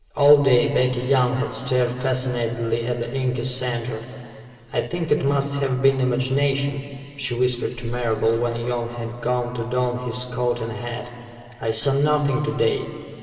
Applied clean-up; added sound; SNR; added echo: none; none; none; reverberation time 2.8 s.